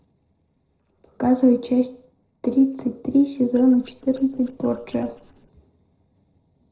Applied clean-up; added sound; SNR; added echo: neural separator model SepFormer DNS4.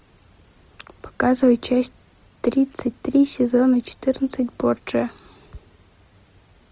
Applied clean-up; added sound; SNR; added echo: none; none; none; none.